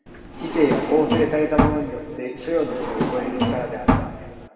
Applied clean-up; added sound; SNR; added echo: none; Drawer open or close; 0 dB; reverberation time 2.3 s.